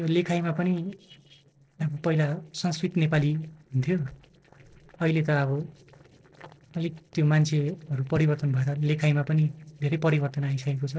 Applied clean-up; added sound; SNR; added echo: neural separator model SepFormer DNS4.